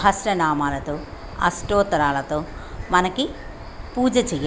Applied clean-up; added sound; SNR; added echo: none; none; none; none.